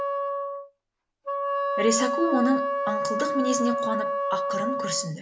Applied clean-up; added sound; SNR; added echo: none; Wind instrument, woodwind instrument; -1 dB; none.